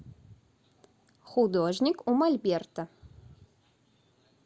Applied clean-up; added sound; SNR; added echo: none; none; none; none.